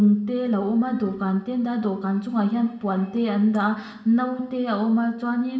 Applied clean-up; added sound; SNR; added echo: none; none; none; reverberation time 0.8 s.